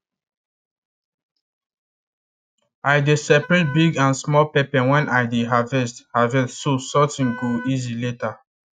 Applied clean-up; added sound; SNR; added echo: neural mask model RNNoise.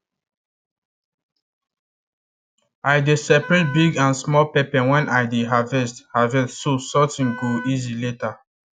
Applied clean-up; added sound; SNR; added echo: none; Wind instrument, woodwind instrument; 16 dB; none.